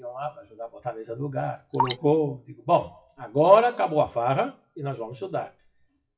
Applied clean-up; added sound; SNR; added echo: classical method WPE with log-MMSE.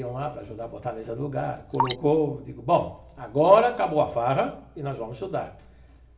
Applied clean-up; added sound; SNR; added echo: none; Drip; 9 dB; reverberation time 0.5 s.